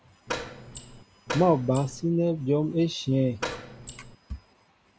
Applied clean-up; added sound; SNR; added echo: none; Door; 9 dB; none.